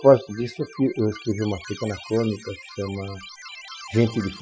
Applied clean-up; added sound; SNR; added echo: classical method Wiener filter.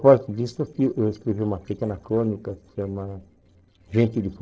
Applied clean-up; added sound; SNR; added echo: neural separator model SepFormer DNS4.